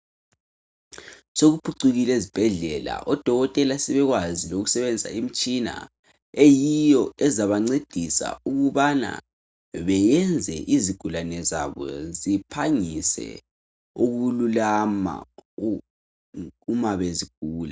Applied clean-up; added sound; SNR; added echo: none; none; none; none.